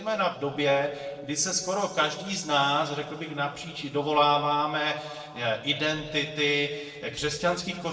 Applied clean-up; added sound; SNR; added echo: neural separator model SepFormer DNS4.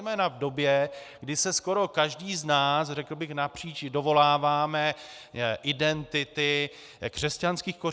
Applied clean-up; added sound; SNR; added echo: none; none; none; none.